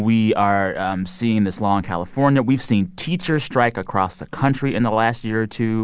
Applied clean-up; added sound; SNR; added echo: none; none; none; none.